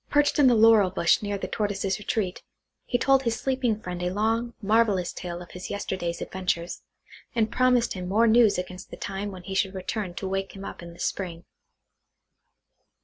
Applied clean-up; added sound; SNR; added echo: none; none; none; none.